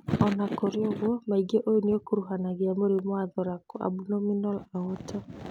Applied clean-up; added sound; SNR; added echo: none; none; none; none.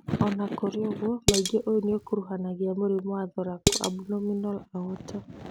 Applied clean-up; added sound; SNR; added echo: none; Dishes, pots, and pans; 0 dB; none.